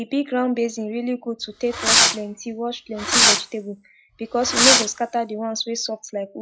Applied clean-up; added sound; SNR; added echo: classical method log-MMSE.